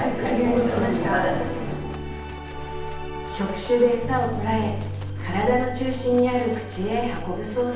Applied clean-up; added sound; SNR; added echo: none; Livestock, farm animals, working animals; 12 dB; reverberation time 0.9 s.